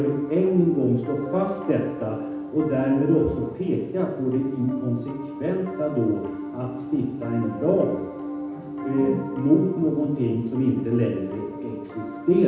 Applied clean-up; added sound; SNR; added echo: none; Piano; 10 dB; reverberation time 0.9 s.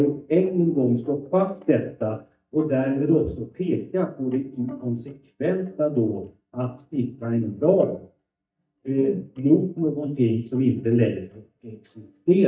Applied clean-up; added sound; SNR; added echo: neural mask model DeepFilterNet 3.